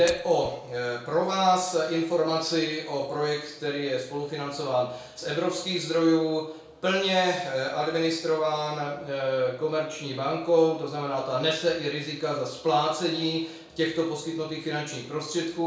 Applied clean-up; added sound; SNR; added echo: none; Shatter; 16 dB; reverberation time 0.5 s.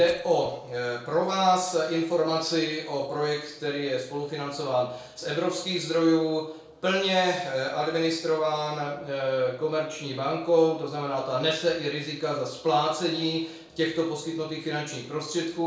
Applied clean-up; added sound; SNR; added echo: neural separator model SepFormer DNS4.